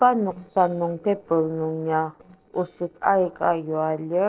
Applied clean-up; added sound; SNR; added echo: neural separator model SepFormer DNS4.